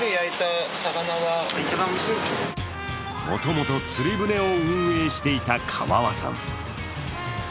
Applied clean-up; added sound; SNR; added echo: none; Trumpet; 11 dB; none.